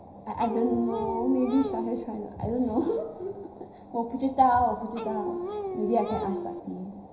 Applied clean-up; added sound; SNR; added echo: none; Dog; 5 dB; reverberation time 0.7 s.